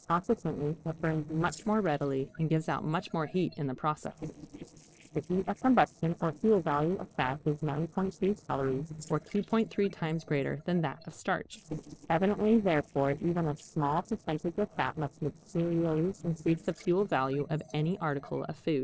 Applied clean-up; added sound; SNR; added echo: neural separator model SepFormer DNS4.